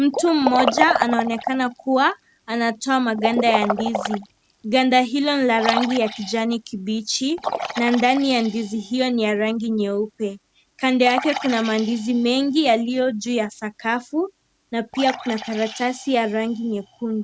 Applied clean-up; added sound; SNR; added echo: none; Liquid; 9 dB; none.